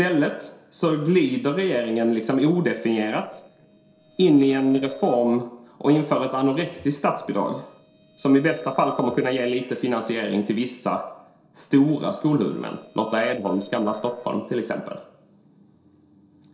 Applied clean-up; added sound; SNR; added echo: neural separator model SepFormer DNS4.